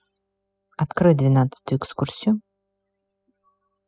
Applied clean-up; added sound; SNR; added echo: classical method spectral subtraction.